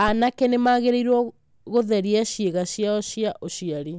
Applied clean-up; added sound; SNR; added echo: none; none; none; none.